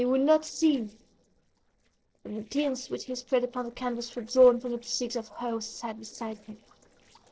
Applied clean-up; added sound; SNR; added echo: neural separator model SepFormer DNS4.